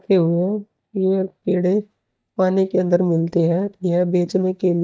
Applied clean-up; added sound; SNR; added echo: neural mask model DeepFilterNet 3.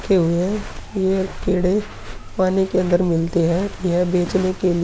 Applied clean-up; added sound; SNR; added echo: none; Walk, footsteps; 14 dB; none.